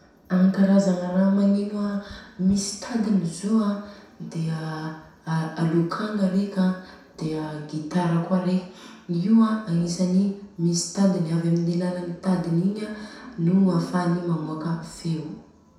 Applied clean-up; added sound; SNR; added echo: none; none; none; reverberation time 0.7 s.